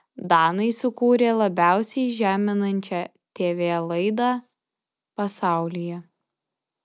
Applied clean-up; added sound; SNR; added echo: none; none; none; none.